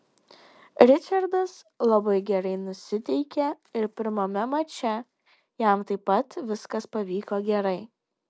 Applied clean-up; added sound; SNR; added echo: none; none; none; none.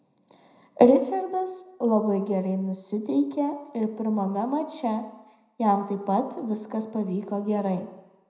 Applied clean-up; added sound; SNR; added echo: none; none; none; reverberation time 0.7 s.